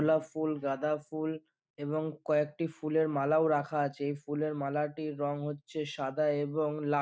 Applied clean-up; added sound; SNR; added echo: none; none; none; none.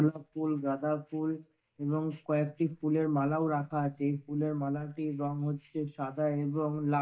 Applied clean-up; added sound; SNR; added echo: neural mask model DeepFilterNet 3.